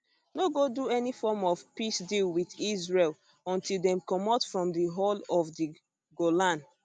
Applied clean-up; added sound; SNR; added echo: none; none; none; none.